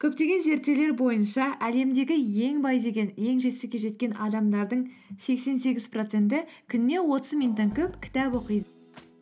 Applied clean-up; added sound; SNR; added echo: none; none; none; none.